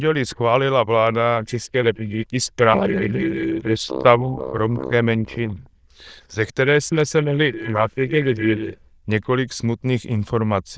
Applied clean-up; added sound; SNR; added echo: neural diffusion model UNIVERSE++.